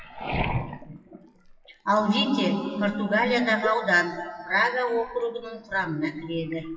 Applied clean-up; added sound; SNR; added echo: classical method WPE with log-MMSE.